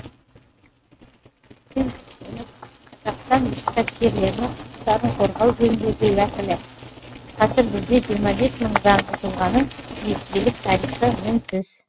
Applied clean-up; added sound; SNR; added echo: neural mask model RNNoise.